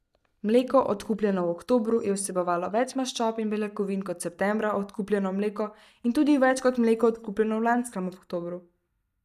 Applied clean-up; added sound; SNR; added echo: neural mask model DeepFilterNet 3.